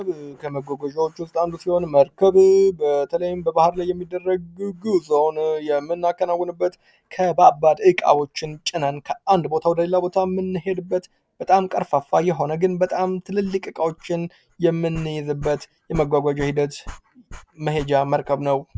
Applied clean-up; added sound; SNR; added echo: none; none; none; none.